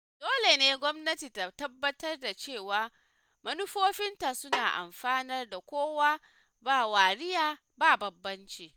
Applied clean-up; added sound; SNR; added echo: none; Snare drum; 8 dB; none.